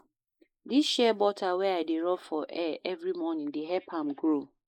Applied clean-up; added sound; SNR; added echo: neural mask model Resemble Enhance denoiser.